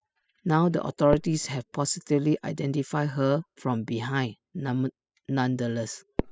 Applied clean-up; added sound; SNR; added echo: classical method spectral subtraction.